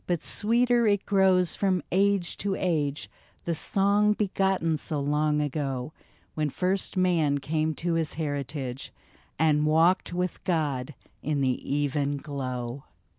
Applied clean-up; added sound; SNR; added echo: none; none; none; none.